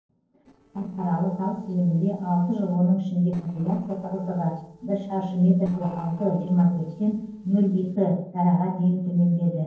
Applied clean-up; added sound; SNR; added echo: neural separator model SepFormer DNS4.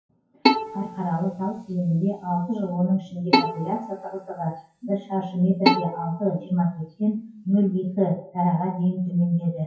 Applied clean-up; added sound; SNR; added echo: classical method WPE with log-MMSE.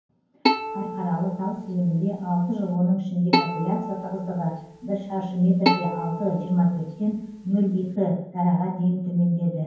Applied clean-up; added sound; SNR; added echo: none; Bowed string instrument; 5 dB; reverberation time 0.9 s.